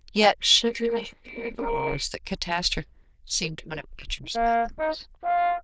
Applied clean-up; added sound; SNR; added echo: neural diffusion model UNIVERSE++.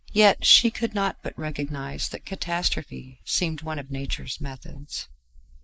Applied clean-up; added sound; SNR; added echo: neural mask model Resemble Enhance denoiser.